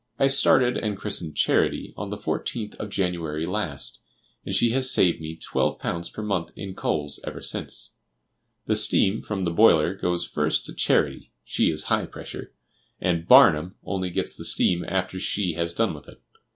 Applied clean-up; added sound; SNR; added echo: none; none; none; none.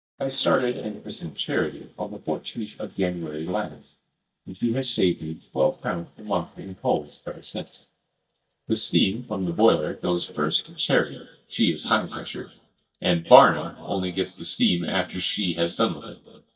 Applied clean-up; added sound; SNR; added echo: neural mask model DeepFilterNet 3.